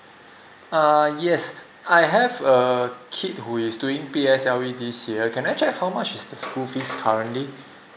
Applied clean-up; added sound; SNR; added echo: none; none; none; none.